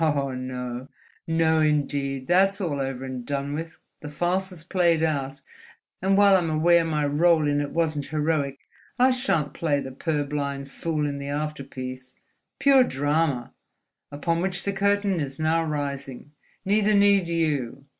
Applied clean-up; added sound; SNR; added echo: none; none; none; none.